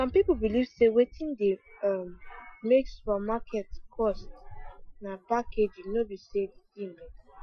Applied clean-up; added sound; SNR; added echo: classical method Wiener filter.